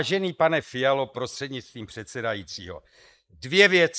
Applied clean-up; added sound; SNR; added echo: neural mask model Resemble Enhance denoiser.